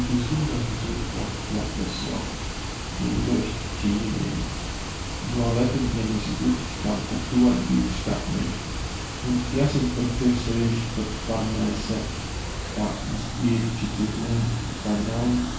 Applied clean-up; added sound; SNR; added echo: none; Water; 4 dB; reverberation time 0.6 s.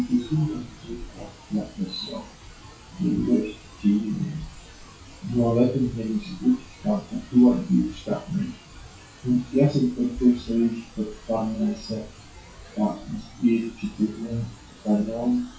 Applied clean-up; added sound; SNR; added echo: classical method WPE with log-MMSE.